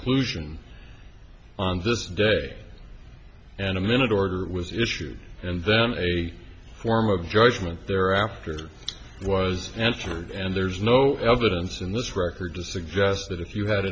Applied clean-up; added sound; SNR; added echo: none; none; none; none.